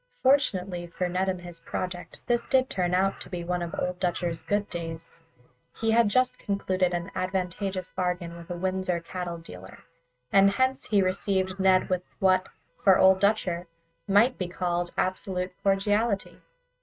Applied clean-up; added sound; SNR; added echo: neural mask model RNNoise.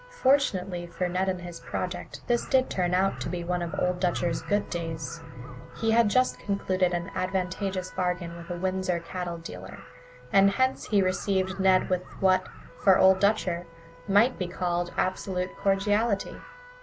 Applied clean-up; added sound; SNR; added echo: none; Wind instrument, woodwind instrument + Crow; 20 dB; none.